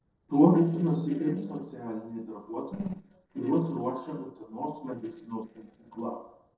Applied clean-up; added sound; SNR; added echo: neural separator model SepFormer DNS4.